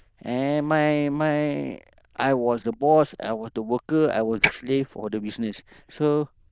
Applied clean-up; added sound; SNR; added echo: neural diffusion model UNIVERSE++.